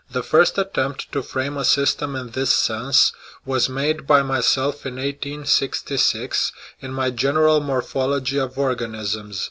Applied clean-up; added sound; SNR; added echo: none; none; none; none.